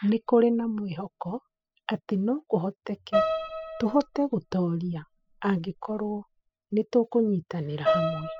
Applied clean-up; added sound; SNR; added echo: classical method spectral subtraction.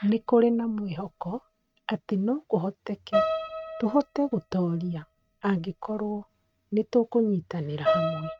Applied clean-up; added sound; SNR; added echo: neural mask model RNNoise.